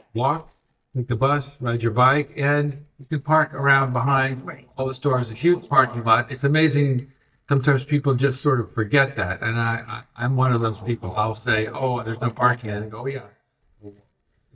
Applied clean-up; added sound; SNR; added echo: neural mask model DeepFilterNet 3.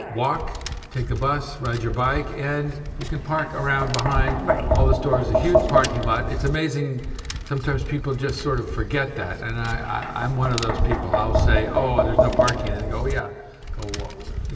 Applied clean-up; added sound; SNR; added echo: none; Tap; -1 dB; reverberation time 2.2 s.